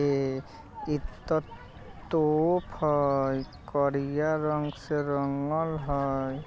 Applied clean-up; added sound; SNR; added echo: none; Bird; 16 dB; none.